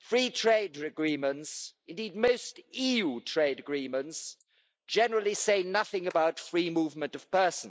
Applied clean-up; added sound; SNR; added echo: neural mask model Resemble Enhance denoiser.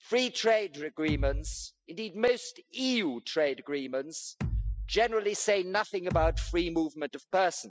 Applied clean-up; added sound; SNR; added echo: classical method spectral subtraction.